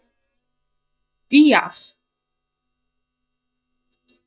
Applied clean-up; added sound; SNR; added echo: neural mask model DeepFilterNet 3.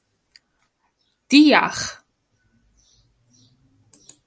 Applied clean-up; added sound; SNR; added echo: none; none; none; none.